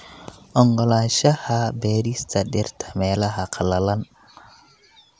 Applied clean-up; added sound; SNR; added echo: none; none; none; none.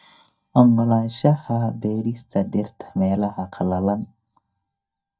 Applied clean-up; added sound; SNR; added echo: neural mask model DeepFilterNet 3.